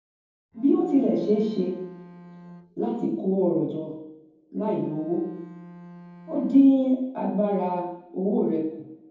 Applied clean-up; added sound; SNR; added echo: none; Bowed string instrument; 19 dB; reverberation time 0.9 s.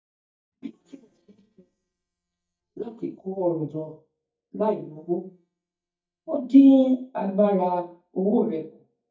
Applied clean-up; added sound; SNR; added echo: neural mask model DeepFilterNet 3.